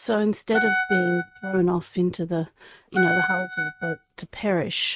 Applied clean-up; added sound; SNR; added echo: neural mask model RNNoise.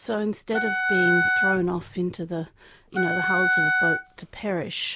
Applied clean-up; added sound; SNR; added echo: none; Wind instrument, woodwind instrument; -3 dB; none.